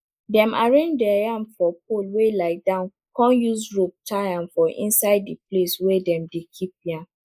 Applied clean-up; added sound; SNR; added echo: neural mask model Resemble Enhance denoiser.